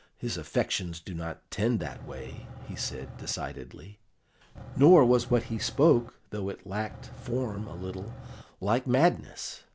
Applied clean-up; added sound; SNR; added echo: none; Engine / Truck / Car; 13 dB; none.